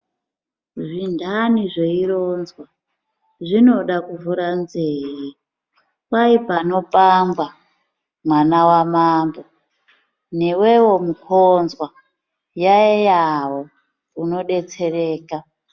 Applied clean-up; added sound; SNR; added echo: none; none; none; none.